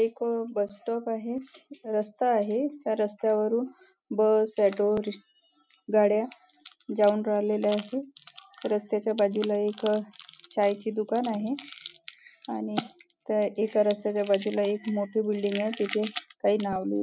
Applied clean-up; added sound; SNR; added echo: none; none; none; none.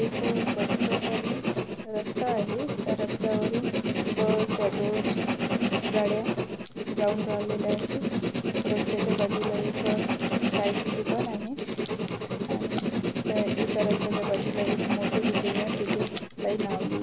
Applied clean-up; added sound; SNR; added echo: none; Writing; -3 dB; none.